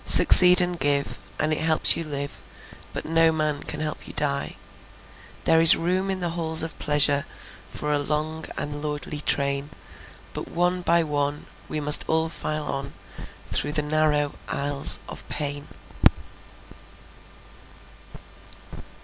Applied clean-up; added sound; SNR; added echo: none; none; none; none.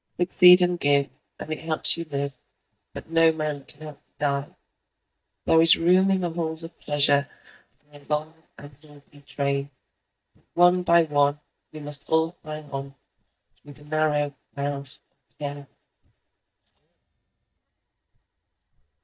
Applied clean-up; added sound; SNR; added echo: neural mask model DeepFilterNet 3.